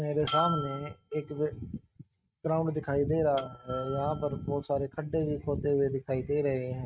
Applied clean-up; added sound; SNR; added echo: neural mask model RNNoise.